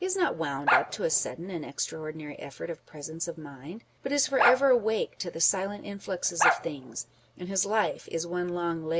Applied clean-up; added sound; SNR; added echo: none; Bark; 0 dB; none.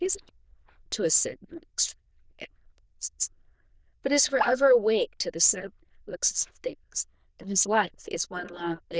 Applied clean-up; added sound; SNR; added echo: neural diffusion model UNIVERSE++.